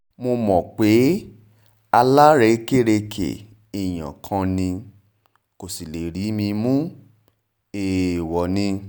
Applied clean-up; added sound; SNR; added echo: none; none; none; none.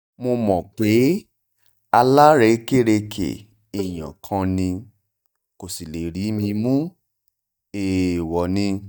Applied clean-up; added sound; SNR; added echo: neural mask model DeepFilterNet 3.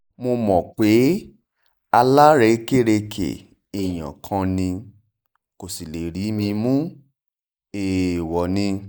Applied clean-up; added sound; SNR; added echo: neural mask model Resemble Enhance denoiser.